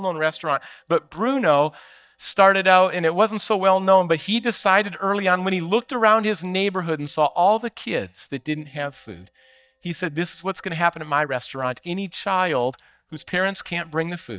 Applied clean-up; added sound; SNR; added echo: neural mask model DeepFilterNet 3.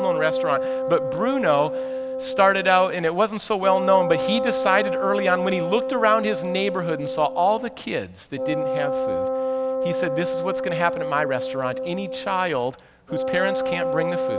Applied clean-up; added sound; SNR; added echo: none; Wind instrument, woodwind instrument; 2 dB; none.